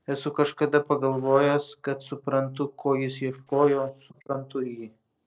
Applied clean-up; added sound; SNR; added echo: neural separator model SepFormer DNS4.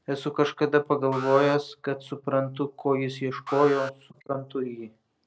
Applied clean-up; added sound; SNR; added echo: none; Alarm; 15 dB; none.